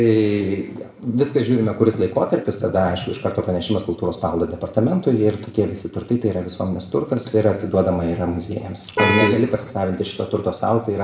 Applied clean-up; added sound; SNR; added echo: none; Vehicle horn, car horn, honking; 2 dB; reverberation time 0.7 s.